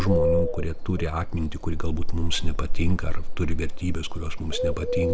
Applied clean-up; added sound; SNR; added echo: none; Bird; 10 dB; none.